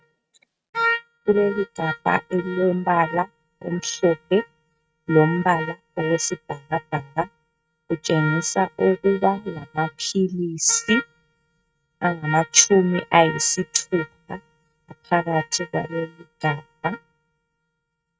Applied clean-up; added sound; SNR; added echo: neural mask model RNNoise.